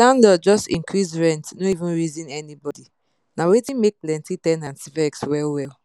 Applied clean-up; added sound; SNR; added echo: none; none; none; none.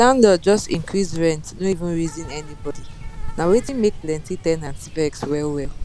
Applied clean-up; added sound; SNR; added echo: none; Insect; 9 dB; none.